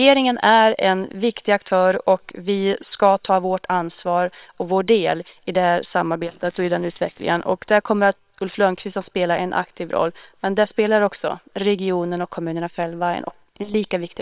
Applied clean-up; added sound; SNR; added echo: neural separator model SepFormer WHAM!.